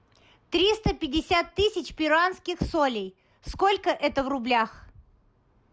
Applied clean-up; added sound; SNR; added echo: none; none; none; none.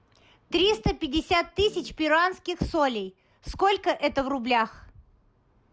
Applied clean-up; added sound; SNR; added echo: none; Organ; 19 dB; none.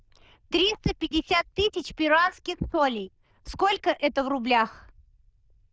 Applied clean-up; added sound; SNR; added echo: neural diffusion model UNIVERSE++.